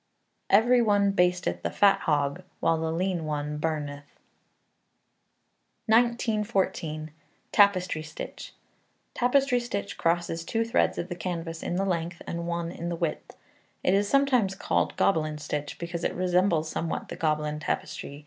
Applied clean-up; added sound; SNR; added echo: none; none; none; none.